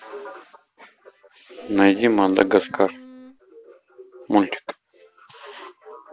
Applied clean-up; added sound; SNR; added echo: none; Wind instrument, woodwind instrument; 19 dB; none.